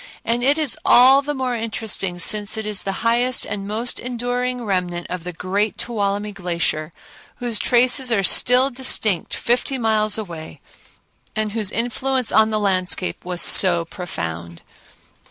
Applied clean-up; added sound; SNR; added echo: none; none; none; none.